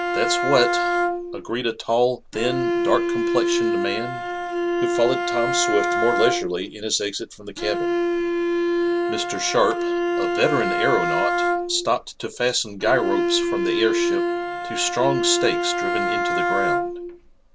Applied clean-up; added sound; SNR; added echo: none; Bowed string instrument; -1 dB; none.